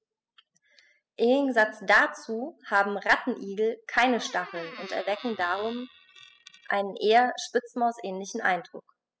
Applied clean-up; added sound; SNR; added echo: classical method spectral subtraction.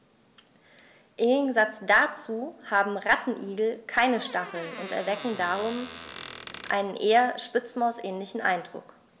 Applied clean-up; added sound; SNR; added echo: none; Squeak; 14 dB; none.